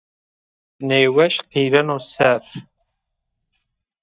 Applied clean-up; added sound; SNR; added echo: neural mask model DeepFilterNet 3.